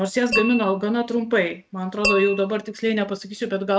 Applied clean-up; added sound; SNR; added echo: neural mask model RNNoise.